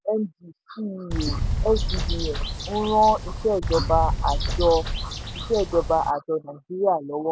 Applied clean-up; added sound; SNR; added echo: none; Bird; 2 dB; none.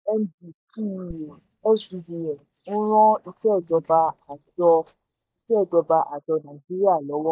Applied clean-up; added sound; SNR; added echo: neural mask model DeepFilterNet 3.